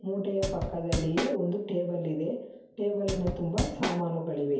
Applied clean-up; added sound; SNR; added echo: none; Drum / Drum kit; 2 dB; reverberation time 0.5 s.